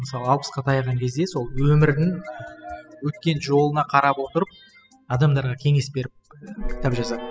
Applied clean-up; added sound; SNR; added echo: classical method spectral subtraction.